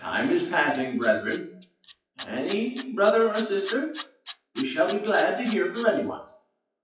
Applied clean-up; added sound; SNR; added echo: classical method WPE with log-MMSE.